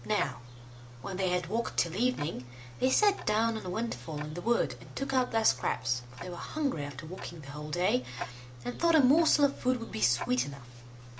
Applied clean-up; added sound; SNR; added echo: none; Tick-tock; 14 dB; none.